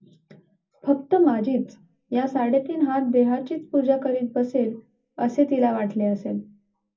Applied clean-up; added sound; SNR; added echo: none; none; none; reverberation time 0.4 s.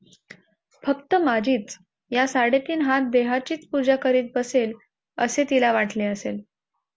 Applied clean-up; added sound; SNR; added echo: none; none; none; none.